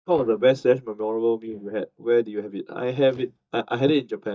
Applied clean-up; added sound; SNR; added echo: neural mask model DeepFilterNet 3.